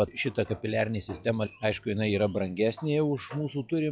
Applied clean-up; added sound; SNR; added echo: classical method log-MMSE.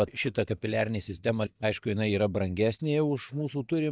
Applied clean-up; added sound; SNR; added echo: neural mask model DeepFilterNet 3.